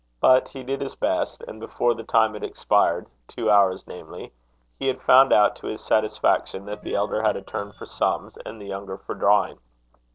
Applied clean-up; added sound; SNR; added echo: neural separator model SepFormer DNS4.